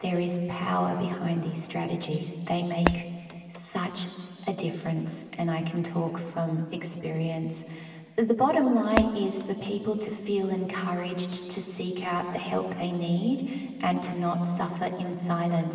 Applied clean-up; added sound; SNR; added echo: none; Shatter; 5 dB; reverberation time 2.3 s.